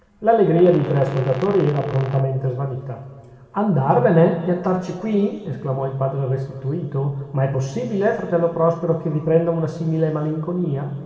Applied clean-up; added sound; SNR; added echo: none; Brass instrument; 16 dB; reverberation time 2.1 s.